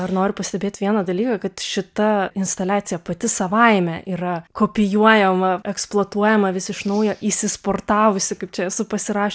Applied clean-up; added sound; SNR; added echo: none; none; none; none.